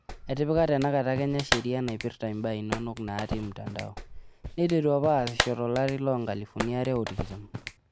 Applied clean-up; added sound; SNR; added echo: none; Clapping; 7 dB; none.